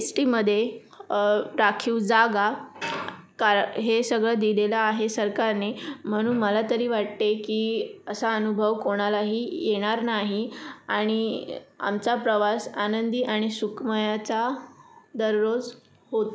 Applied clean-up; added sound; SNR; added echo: none; none; none; none.